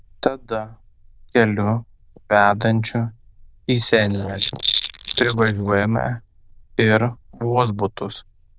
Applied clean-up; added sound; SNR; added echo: neural diffusion model UNIVERSE++.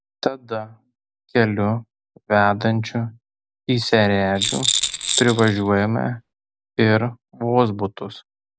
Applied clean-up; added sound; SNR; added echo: none; Rattle; 3 dB; none.